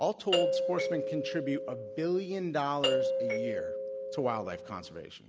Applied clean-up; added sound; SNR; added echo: none; Doorbell; -1 dB; none.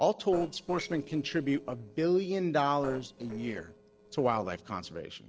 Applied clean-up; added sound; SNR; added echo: neural separator model SepFormer DNS4.